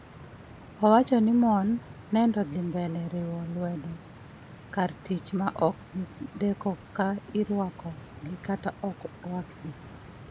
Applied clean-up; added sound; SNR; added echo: none; Stream; 18 dB; none.